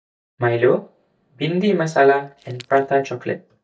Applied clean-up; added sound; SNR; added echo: neural mask model DeepFilterNet 3.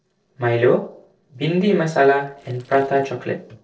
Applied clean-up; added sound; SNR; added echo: neural separator model SepFormer DNS4.